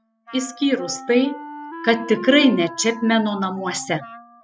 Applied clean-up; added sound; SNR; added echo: classical method spectral subtraction.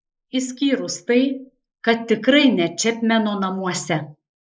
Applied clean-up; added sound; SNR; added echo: neural mask model Resemble Enhance denoiser.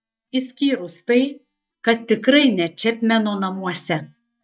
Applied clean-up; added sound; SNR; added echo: neural mask model DeepFilterNet 3.